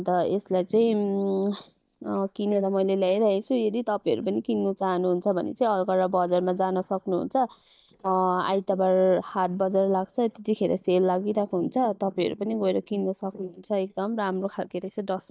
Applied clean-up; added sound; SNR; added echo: neural mask model DeepFilterNet 3.